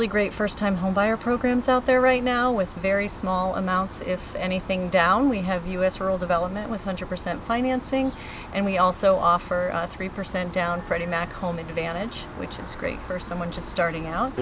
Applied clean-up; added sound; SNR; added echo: none; none; none; none.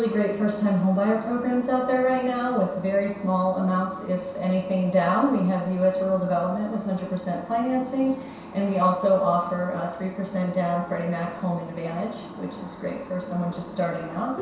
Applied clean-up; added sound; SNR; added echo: none; none; none; reverberation time 0.7 s.